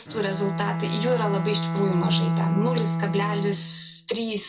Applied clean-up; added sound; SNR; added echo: none; Bowed string instrument; -1 dB; none.